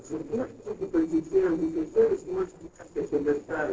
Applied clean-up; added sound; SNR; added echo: neural separator model SepFormer DNS4.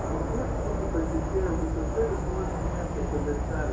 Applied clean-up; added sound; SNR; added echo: none; Insect / Frog; -4 dB; reverberation time 0.6 s.